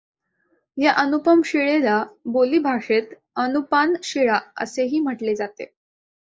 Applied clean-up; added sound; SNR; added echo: neural mask model Resemble Enhance denoiser.